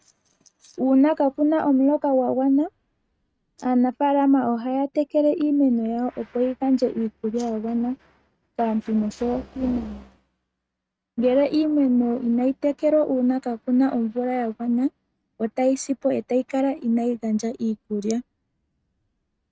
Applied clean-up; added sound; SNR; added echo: neural mask model RNNoise.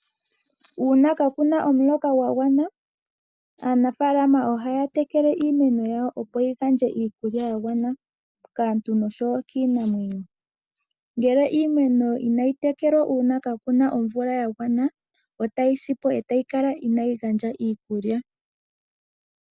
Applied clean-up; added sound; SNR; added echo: none; none; none; none.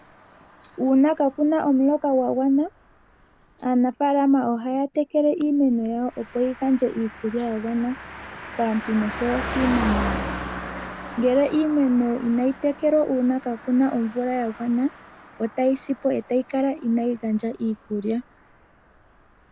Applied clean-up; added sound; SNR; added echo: none; Car passing by; 13 dB; none.